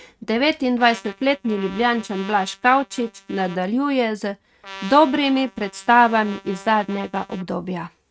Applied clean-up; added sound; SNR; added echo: neural mask model RNNoise.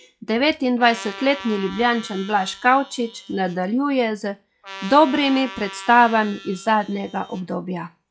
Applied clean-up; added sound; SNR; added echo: classical method log-MMSE.